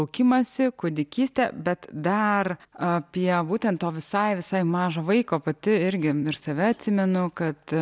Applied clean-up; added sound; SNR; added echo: none; none; none; none.